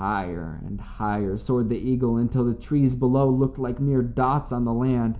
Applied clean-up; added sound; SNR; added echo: none; none; none; none.